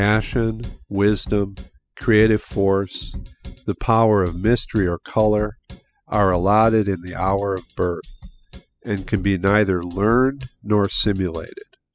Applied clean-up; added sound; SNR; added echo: classical method spectral subtraction.